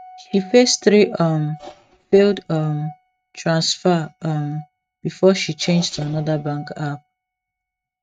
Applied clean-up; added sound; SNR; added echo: neural mask model RNNoise.